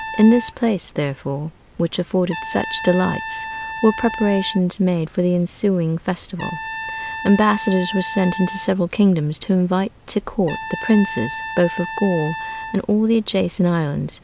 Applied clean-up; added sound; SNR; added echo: none; Trumpet; 12 dB; none.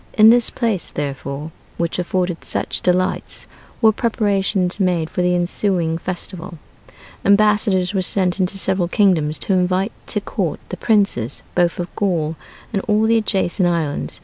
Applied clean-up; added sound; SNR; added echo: none; none; none; none.